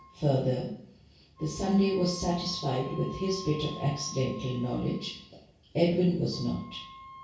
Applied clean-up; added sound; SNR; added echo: none; Wind instrument, woodwind instrument; 19 dB; reverberation time 0.6 s.